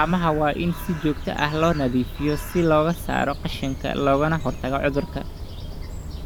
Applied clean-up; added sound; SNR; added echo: none; Bird; 9 dB; none.